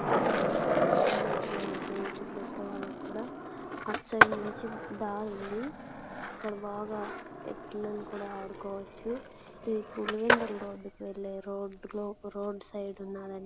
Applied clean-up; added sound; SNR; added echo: none; Skateboard; -5 dB; none.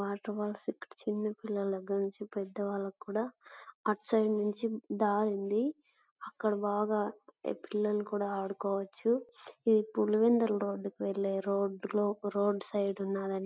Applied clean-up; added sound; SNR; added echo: none; none; none; none.